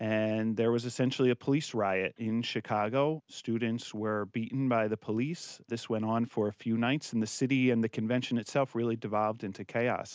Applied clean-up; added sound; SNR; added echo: none; none; none; none.